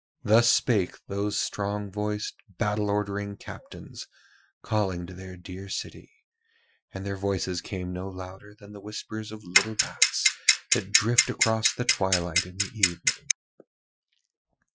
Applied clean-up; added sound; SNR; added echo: classical method Wiener filter.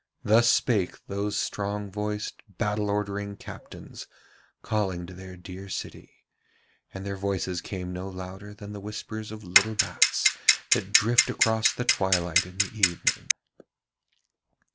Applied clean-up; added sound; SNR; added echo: none; Clock; -5 dB; none.